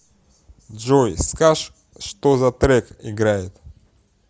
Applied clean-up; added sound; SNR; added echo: none; none; none; none.